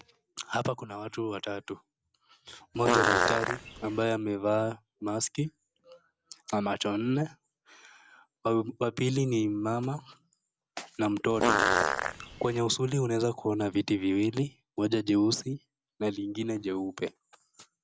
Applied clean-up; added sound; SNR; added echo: none; Fart; -3 dB; none.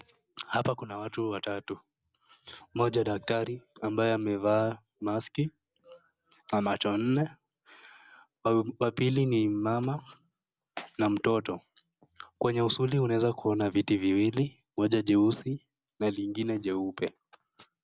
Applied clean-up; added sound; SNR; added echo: none; none; none; none.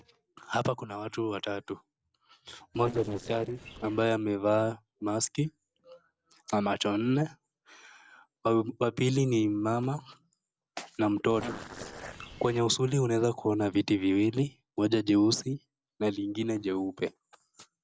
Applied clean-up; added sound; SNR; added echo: neural separator model SepFormer DNS4.